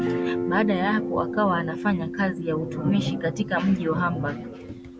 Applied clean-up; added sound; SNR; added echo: none; Guitar; 6 dB; none.